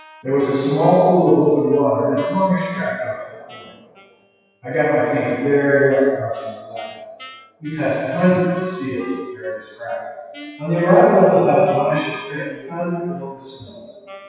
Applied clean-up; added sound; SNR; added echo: classical method WPE with log-MMSE.